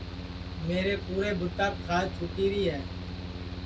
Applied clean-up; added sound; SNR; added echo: none; Mechanical fan; 5 dB; reverberation time 0.1 s.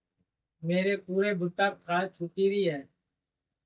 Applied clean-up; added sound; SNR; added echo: neural mask model DeepFilterNet 3.